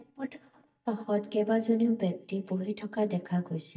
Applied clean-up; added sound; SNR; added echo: neural mask model DeepFilterNet 3.